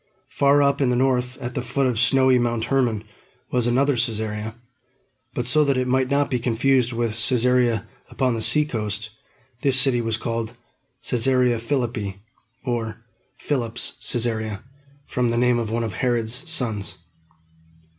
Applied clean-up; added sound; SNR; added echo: none; none; none; none.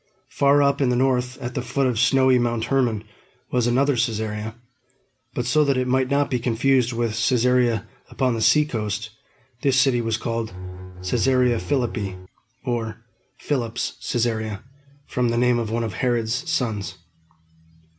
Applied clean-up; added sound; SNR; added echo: none; Bowed string instrument; 9 dB; none.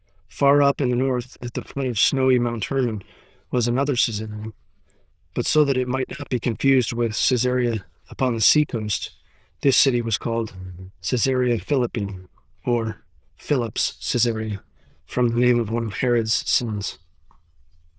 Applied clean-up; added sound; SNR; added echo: neural diffusion model UNIVERSE++.